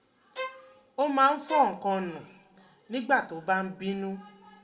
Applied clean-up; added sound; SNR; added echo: none; Bowed string instrument; 11 dB; reverberation time 0.8 s.